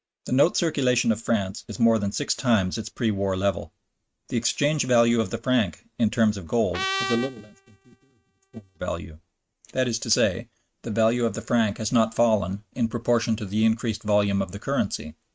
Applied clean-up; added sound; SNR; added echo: neural mask model RNNoise.